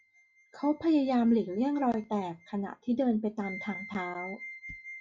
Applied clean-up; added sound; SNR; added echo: classical method log-MMSE.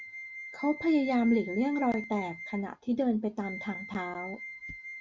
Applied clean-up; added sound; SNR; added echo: none; Wind instrument, woodwind instrument; 12 dB; none.